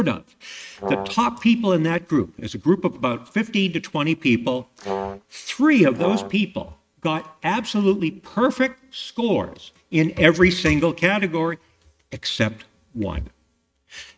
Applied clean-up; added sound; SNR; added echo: neural mask model RNNoise.